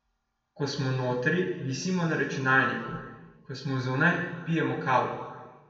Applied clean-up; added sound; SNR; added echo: none; none; none; reverberation time 1.2 s.